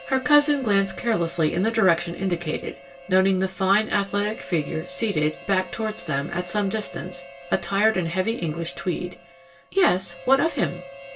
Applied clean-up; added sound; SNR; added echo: none; Harmonica; 17 dB; reverberation time 0.1 s.